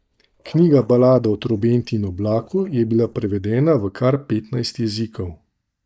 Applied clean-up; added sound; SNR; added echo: neural mask model DeepFilterNet 3.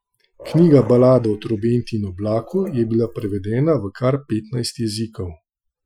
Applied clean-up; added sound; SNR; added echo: classical method Wiener filter.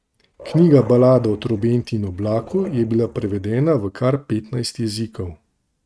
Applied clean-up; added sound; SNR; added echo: neural mask model RNNoise.